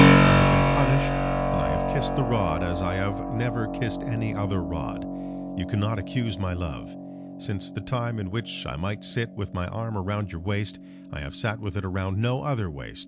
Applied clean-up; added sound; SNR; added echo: none; Keyboard (musical); -3 dB; none.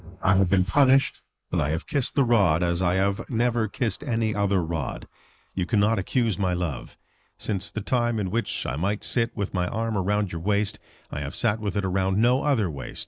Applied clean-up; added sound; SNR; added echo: neural mask model Resemble Enhance denoiser.